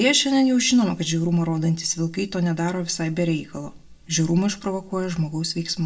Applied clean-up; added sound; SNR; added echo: none; none; none; reverberation time 0.3 s.